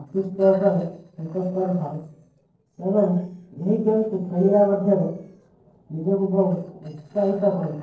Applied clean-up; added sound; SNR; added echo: neural separator model SepFormer DNS4.